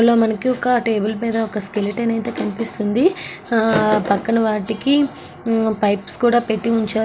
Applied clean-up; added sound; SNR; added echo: none; none; none; none.